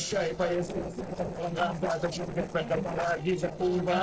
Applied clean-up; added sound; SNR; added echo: neural separator model SepFormer DNS4.